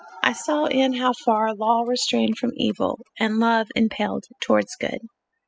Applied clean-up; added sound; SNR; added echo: classical method spectral subtraction.